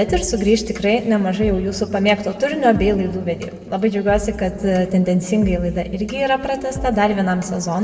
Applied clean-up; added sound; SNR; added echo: none; none; none; reverberation time 1.2 s.